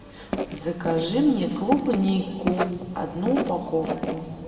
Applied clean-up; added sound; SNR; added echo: none; Writing; 6 dB; reverberation time 2.1 s.